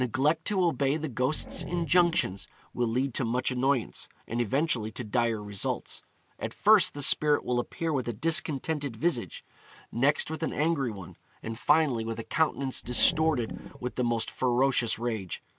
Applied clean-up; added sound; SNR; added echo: none; Growling; 14 dB; none.